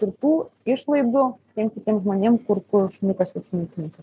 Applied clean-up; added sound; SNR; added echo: none; none; none; none.